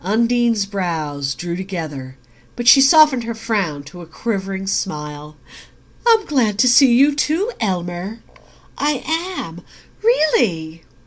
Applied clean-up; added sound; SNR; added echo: none; none; none; none.